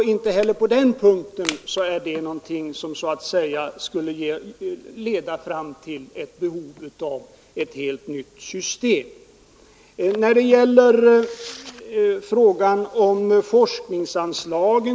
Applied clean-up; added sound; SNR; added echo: none; Crushing; 15 dB; none.